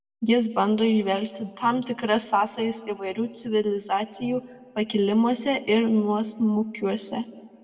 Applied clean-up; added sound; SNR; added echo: none; none; none; reverberation time 1.2 s.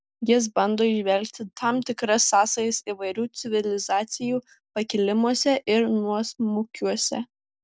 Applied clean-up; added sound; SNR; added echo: none; none; none; none.